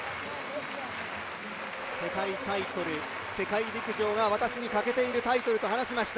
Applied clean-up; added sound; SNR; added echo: none; Wind instrument, woodwind instrument; 19 dB; none.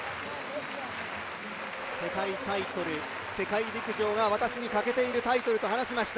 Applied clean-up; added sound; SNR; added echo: none; none; none; none.